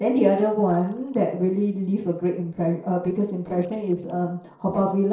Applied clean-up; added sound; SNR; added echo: neural separator model SepFormer DNS4.